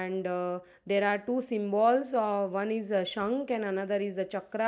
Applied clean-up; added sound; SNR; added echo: none; none; none; none.